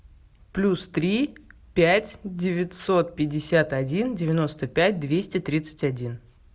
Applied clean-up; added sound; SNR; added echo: none; none; none; none.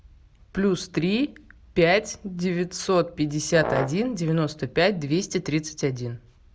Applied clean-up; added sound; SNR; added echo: none; Brass instrument; 8 dB; none.